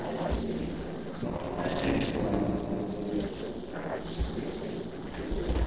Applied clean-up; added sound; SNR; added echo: neural separator model SepFormer DNS4.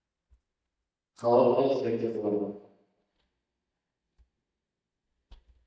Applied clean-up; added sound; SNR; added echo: neural mask model DeepFilterNet 3.